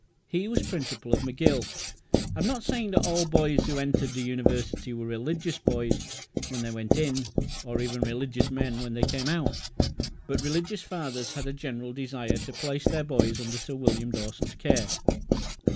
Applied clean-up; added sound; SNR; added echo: none; Writing; -2 dB; none.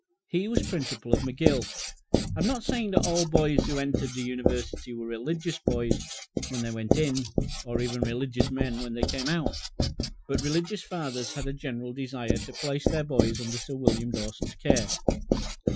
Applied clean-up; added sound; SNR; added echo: classical method Wiener filter.